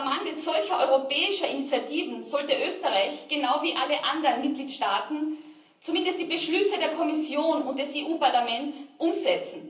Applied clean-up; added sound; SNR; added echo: none; none; none; reverberation time 0.6 s.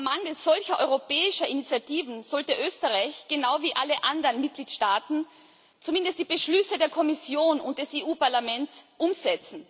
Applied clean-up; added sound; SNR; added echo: none; none; none; none.